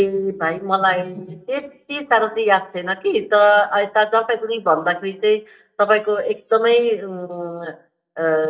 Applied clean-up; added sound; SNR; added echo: neural mask model DeepFilterNet 3.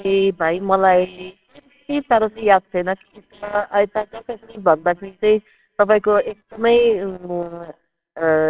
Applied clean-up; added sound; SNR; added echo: neural separator model SepFormer WHAMR!.